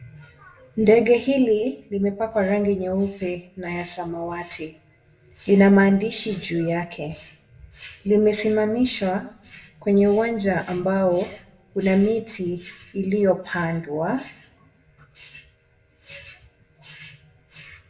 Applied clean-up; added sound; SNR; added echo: none; none; none; reverberation time 0.5 s.